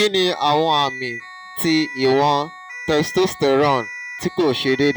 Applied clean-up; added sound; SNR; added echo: classical method log-MMSE.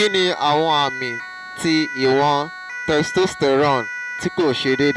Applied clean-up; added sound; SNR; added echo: none; Siren; 11 dB; none.